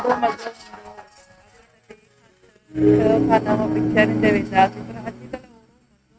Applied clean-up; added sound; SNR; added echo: neural mask model RNNoise.